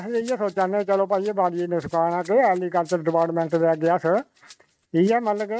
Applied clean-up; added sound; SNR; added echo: neural mask model RNNoise.